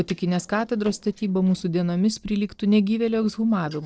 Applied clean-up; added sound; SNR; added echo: neural separator model SepFormer DNS4.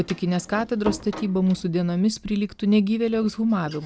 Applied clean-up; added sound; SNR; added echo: none; Door; 16 dB; none.